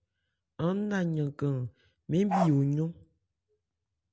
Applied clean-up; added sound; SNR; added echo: none; Bark; 2 dB; none.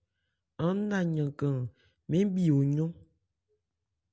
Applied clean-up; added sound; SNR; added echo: none; none; none; none.